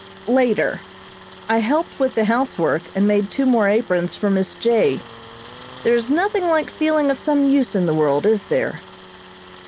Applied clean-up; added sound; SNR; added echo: none; Tools; 19 dB; none.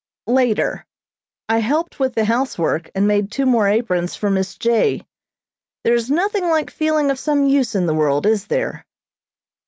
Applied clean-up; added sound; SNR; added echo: none; none; none; none.